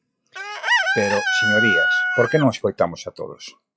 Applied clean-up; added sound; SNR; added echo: classical method log-MMSE.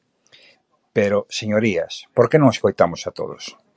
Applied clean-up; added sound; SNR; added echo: none; none; none; none.